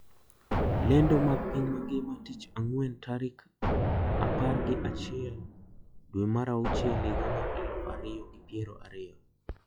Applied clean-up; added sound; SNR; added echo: classical method log-MMSE.